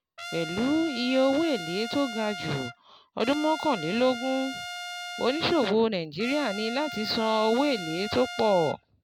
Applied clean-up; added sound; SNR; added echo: none; Trumpet; 11 dB; none.